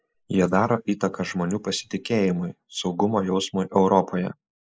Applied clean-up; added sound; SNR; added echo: neural mask model Resemble Enhance denoiser.